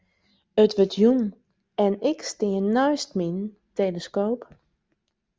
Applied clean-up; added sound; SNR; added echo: none; none; none; none.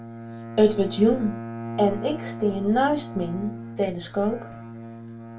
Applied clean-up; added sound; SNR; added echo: none; Bowed string instrument; 11 dB; reverberation time 0.2 s.